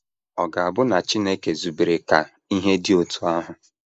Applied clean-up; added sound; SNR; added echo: neural mask model Resemble Enhance denoiser.